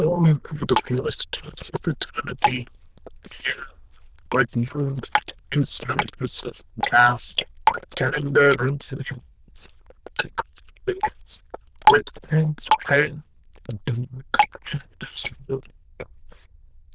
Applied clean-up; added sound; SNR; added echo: neural diffusion model UNIVERSE++.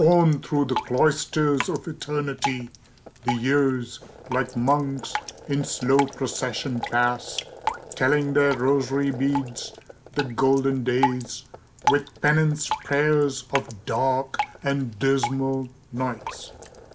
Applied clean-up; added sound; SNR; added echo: none; Drip; 10 dB; none.